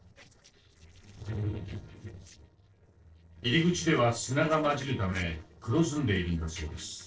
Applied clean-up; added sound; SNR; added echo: neural separator model SepFormer DNS4.